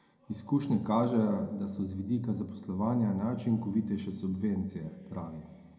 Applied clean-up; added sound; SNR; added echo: none; none; none; reverberation time 0.2 s.